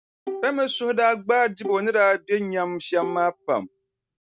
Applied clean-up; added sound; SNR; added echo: none; Bowed string instrument; 14 dB; none.